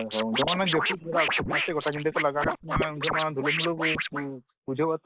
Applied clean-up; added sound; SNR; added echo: neural mask model Resemble Enhance denoiser.